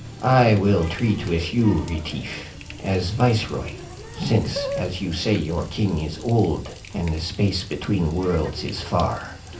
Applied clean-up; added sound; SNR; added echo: none; Water tap, faucet; 14 dB; reverberation time 0.3 s.